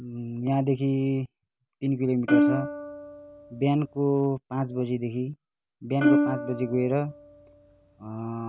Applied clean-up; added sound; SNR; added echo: none; Plucked string instrument; -1 dB; none.